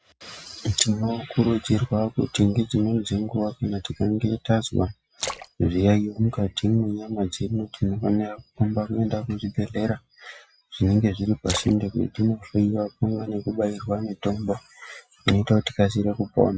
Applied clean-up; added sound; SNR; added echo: classical method log-MMSE.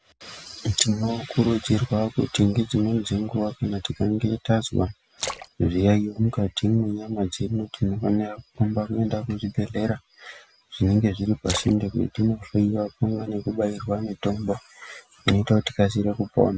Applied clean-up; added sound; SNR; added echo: none; Splash, splatter; 15 dB; none.